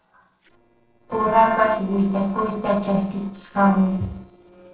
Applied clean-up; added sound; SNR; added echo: neural separator model SepFormer DNS4.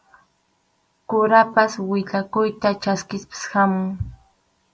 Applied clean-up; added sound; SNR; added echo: none; none; none; none.